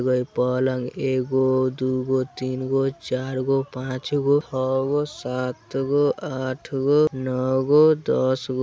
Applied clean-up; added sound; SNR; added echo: none; none; none; none.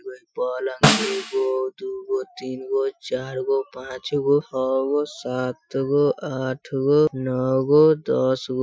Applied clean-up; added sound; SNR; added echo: classical method Wiener filter.